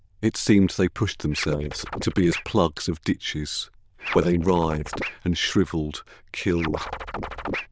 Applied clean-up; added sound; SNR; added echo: neural diffusion model UNIVERSE++.